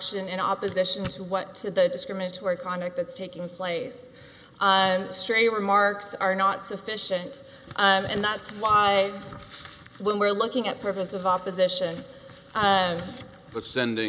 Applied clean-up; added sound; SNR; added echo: none; none; none; none.